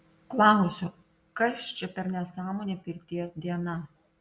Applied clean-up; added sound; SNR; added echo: none; none; none; none.